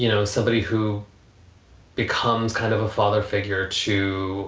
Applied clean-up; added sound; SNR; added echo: none; none; none; none.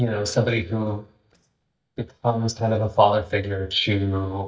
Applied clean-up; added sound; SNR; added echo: neural mask model DeepFilterNet 3.